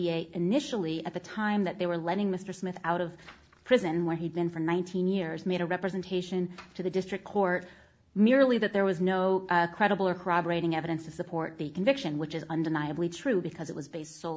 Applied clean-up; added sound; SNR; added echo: none; none; none; none.